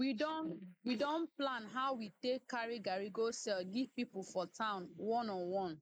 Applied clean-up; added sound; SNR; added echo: neural mask model Resemble Enhance denoiser.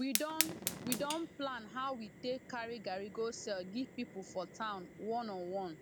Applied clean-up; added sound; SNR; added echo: none; Fire; 4 dB; none.